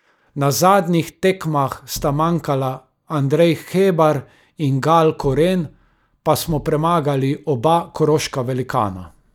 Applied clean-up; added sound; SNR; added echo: neural mask model DeepFilterNet 3.